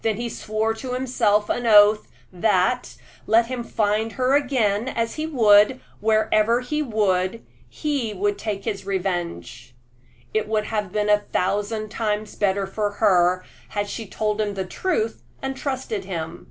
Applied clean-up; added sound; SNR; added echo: none; none; none; none.